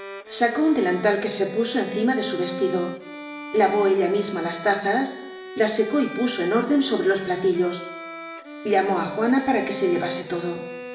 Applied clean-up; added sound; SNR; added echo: none; Bowed string instrument; 12 dB; reverberation time 0.8 s.